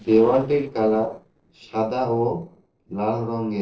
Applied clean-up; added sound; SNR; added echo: neural separator model SepFormer DNS4.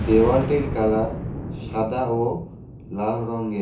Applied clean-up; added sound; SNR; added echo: none; Boom; 8 dB; reverberation time 0.7 s.